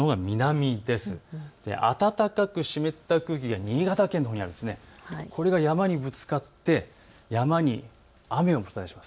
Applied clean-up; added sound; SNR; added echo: none; none; none; none.